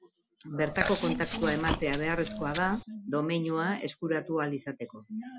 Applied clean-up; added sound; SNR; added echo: none; Chewing, mastication; 4 dB; none.